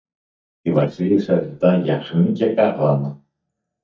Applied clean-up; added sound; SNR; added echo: neural mask model DeepFilterNet 3.